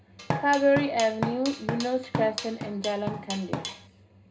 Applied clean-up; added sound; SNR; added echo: none; Drum kit; 6 dB; reverberation time 0.2 s.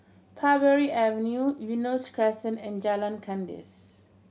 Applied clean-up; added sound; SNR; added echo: none; none; none; none.